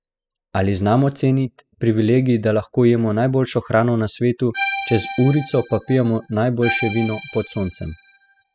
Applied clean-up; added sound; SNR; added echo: classical method spectral subtraction.